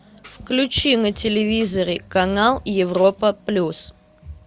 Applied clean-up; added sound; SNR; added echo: none; Tambourine; 17 dB; none.